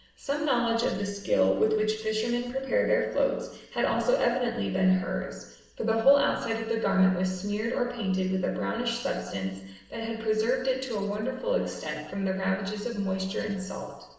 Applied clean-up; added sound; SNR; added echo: none; none; none; reverberation time 0.9 s.